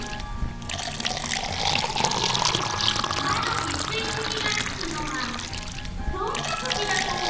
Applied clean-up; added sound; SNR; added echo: none; Fill (with liquid); -4 dB; reverberation time 0.9 s.